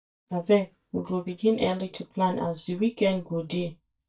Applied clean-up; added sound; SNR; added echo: neural mask model DeepFilterNet 3.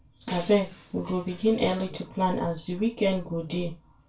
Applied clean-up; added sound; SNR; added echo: none; Shatter; 19 dB; reverberation time 0.2 s.